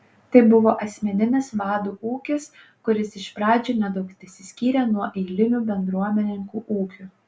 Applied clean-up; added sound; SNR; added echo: none; none; none; none.